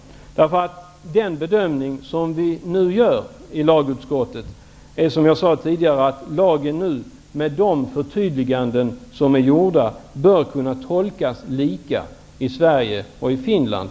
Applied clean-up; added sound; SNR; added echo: none; none; none; none.